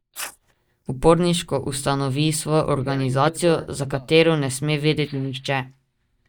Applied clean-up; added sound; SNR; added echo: neural mask model DeepFilterNet 3.